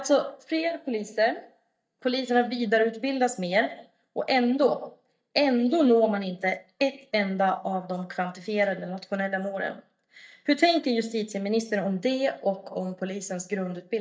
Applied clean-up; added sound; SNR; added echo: neural mask model DeepFilterNet 3.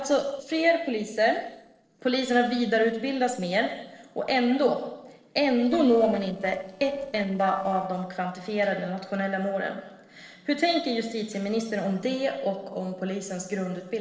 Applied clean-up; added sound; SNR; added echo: neural separator model SepFormer DNS4.